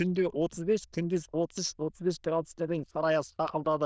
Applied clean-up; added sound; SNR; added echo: neural diffusion model UNIVERSE++.